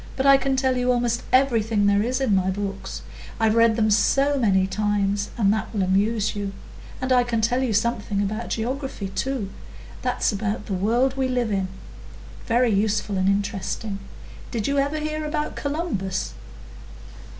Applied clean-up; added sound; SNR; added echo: none; none; none; none.